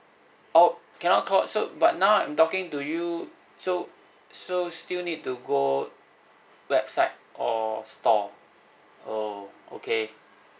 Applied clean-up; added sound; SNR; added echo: none; none; none; none.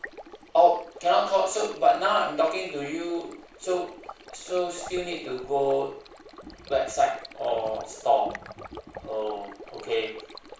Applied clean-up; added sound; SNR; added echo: none; Stream; 17 dB; reverberation time 0.4 s.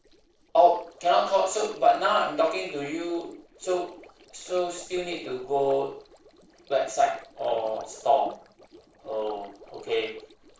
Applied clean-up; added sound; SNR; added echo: neural separator model SepFormer DNS4.